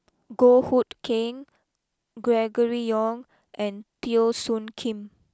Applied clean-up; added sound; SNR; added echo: none; none; none; none.